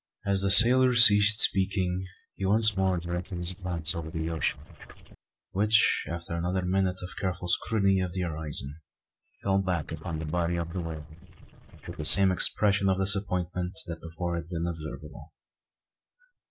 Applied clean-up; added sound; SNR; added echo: neural separator model SepFormer DNS4.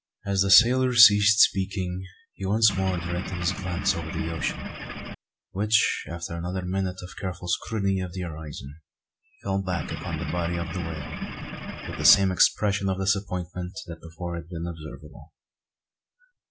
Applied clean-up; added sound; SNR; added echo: none; Engine / Boat, Water vehicle; 6 dB; none.